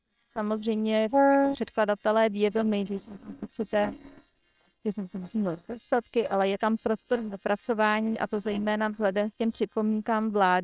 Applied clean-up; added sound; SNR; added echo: neural separator model SepFormer WHAM!.